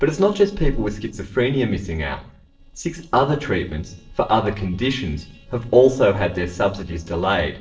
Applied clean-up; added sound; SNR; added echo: neural separator model SepFormer DNS4.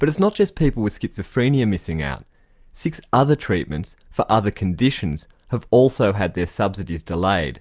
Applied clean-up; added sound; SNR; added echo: none; none; none; none.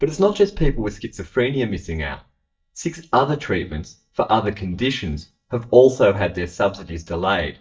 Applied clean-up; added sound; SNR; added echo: neural mask model DeepFilterNet 3.